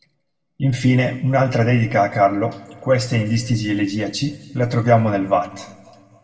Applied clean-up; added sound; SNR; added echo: none; none; none; reverberation time 1.2 s.